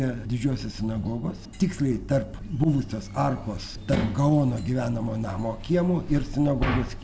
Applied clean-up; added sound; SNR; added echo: none; none; none; none.